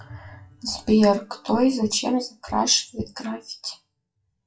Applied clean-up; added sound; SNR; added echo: classical method WPE with log-MMSE.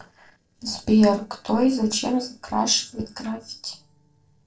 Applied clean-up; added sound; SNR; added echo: neural separator model SepFormer DNS4.